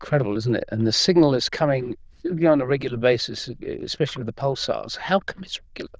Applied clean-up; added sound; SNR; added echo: neural diffusion model UNIVERSE++.